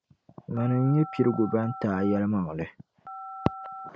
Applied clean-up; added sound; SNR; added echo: none; Telephone; 14 dB; none.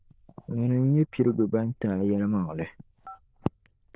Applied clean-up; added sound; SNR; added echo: neural diffusion model UNIVERSE++.